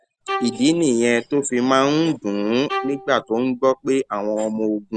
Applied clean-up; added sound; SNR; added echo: none; Bowed string instrument; 14 dB; none.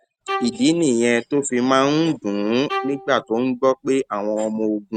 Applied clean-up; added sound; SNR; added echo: neural mask model RNNoise.